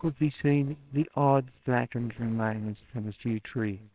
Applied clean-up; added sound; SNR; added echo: neural separator model SepFormer WHAMR!.